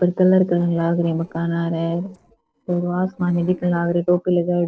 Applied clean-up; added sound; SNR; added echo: neural separator model SepFormer DNS4.